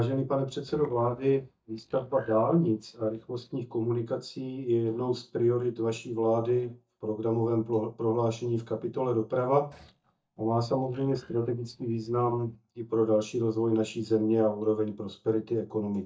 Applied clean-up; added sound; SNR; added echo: neural mask model DeepFilterNet 3.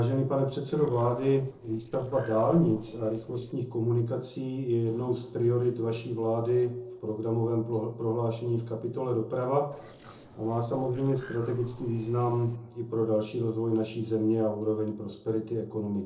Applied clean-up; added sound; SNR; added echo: neural separator model SepFormer DNS4.